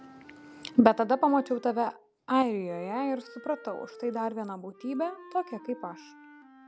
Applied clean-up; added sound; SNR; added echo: none; Wind instrument, woodwind instrument; 19 dB; none.